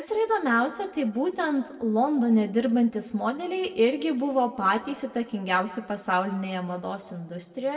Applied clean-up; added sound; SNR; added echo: none; none; none; reverberation time 1.1 s.